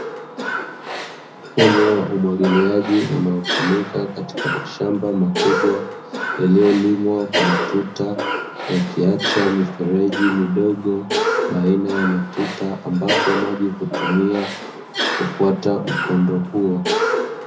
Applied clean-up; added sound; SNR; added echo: none; Cough; 5 dB; reverberation time 0.4 s.